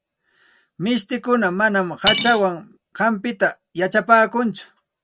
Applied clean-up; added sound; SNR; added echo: none; Cutlery, silverware / Dishes, pots, and pans; 2 dB; none.